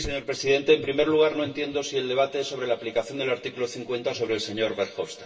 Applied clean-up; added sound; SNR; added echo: none; none; none; reverberation time 0.1 s.